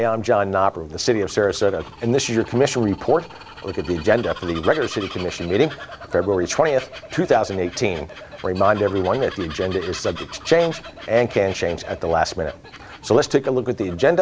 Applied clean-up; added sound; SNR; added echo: none; Bird vocalization, bird call, bird song; 17 dB; none.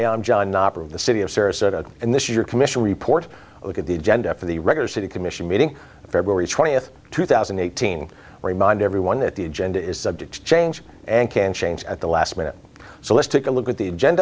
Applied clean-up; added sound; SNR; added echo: none; none; none; none.